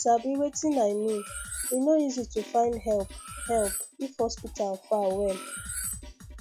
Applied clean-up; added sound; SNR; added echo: classical method log-MMSE.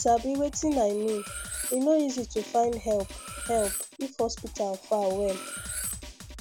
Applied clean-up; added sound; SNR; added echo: none; Cutlery, silverware + Drum; 11 dB; none.